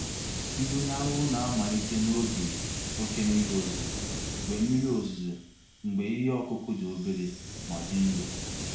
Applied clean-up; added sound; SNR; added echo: none; Hiss; 5 dB; reverberation time 0.6 s.